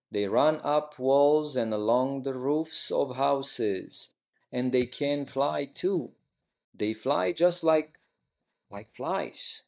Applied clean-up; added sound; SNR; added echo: neural mask model DeepFilterNet 3.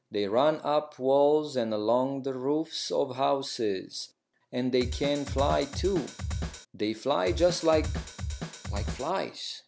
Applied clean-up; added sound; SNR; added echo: none; Drum kit; 6 dB; none.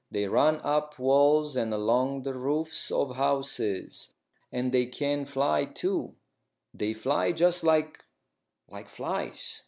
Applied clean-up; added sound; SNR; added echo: none; none; none; none.